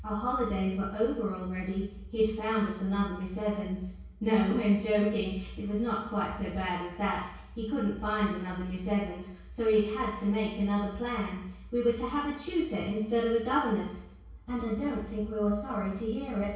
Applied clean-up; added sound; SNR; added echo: none; none; none; reverberation time 0.6 s.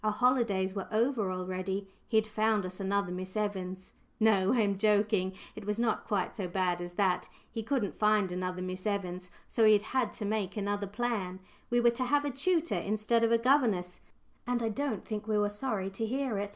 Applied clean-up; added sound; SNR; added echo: none; none; none; none.